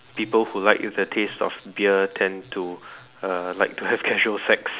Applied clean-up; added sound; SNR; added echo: none; none; none; none.